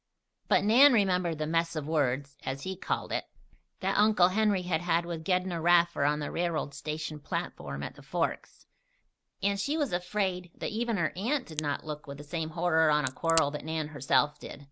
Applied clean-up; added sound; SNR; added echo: none; Crack; 12 dB; none.